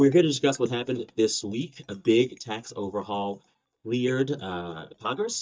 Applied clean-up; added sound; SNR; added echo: neural mask model DeepFilterNet 3.